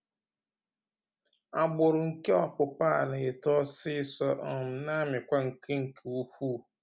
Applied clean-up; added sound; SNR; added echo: none; none; none; none.